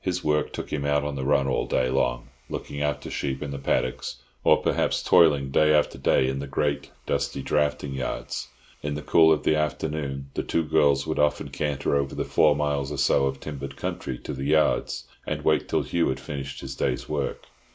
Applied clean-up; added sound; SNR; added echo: neural mask model Resemble Enhance denoiser.